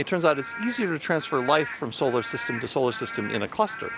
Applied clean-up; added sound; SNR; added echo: none; Rain / Frog; 11 dB; none.